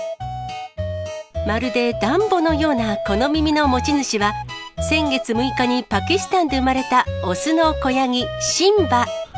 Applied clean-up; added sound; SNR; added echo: none; none; none; none.